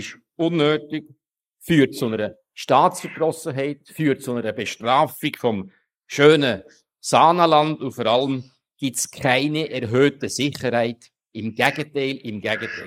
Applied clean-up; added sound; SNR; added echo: neural mask model Resemble Enhance denoiser.